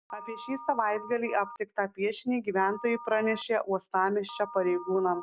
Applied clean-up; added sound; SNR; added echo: none; Telephone; 16 dB; none.